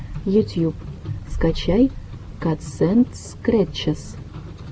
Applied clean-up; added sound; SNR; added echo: none; none; none; none.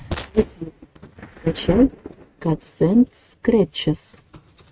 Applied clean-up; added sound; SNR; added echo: neural mask model RNNoise.